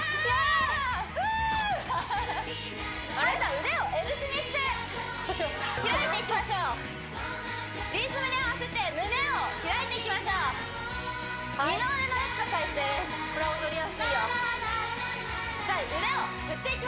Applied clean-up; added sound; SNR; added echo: none; none; none; none.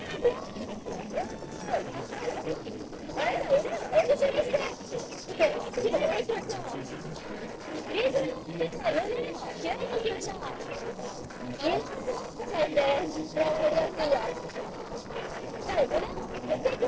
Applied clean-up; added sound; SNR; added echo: neural separator model SepFormer DNS4.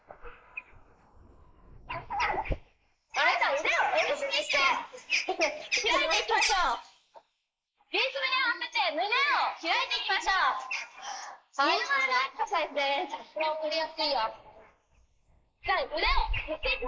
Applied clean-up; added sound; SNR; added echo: neural mask model Resemble Enhance denoiser.